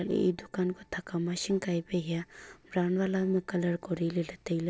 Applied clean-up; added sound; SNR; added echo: neural separator model SepFormer DNS4.